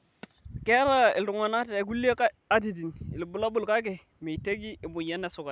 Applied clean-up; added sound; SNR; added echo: none; none; none; none.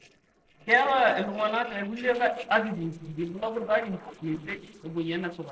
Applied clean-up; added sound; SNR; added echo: neural separator model SepFormer DNS4.